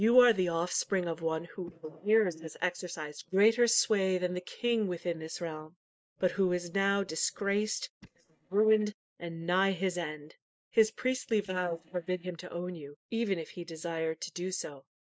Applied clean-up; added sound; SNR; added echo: neural mask model DeepFilterNet 3.